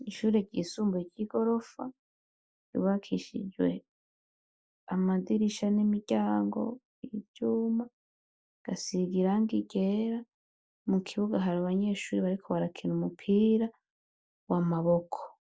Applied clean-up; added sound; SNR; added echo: none; none; none; none.